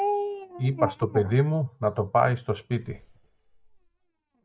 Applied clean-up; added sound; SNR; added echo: neural mask model DeepFilterNet 3.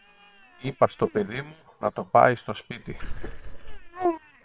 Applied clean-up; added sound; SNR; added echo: neural separator model SepFormer WHAM!.